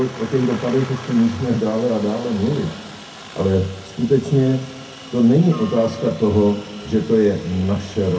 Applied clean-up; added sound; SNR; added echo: none; Aircraft; 18 dB; reverberation time 0.3 s.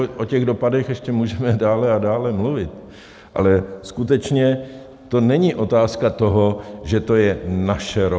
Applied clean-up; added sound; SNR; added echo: none; none; none; none.